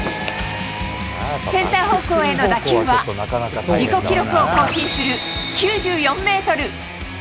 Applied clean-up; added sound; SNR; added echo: none; none; none; none.